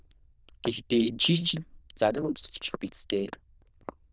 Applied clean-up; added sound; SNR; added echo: neural diffusion model UNIVERSE++.